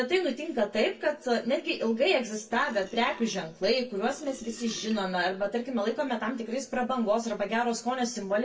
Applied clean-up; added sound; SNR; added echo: neural separator model SepFormer DNS4.